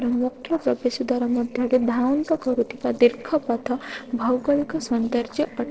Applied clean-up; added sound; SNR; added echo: neural separator model SepFormer DNS4.